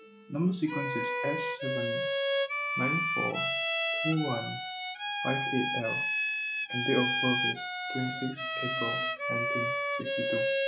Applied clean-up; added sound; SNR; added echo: classical method log-MMSE.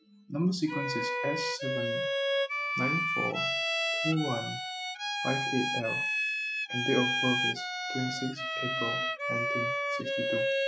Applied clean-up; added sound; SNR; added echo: classical method Wiener filter.